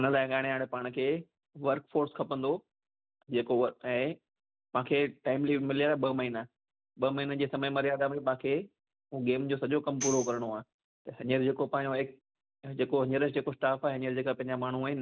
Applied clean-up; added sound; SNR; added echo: none; Tambourine; 10 dB; none.